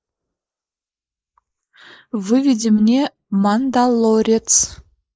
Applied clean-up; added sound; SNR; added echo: neural mask model Resemble Enhance denoiser.